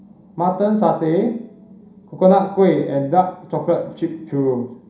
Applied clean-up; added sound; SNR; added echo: none; none; none; reverberation time 0.5 s.